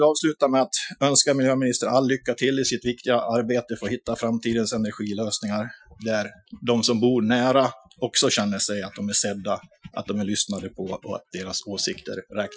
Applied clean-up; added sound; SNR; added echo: classical method Wiener filter.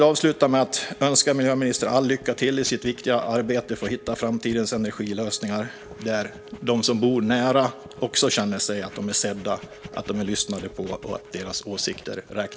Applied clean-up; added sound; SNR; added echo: none; Writing + Wind instrument, woodwind instrument; 19 dB; none.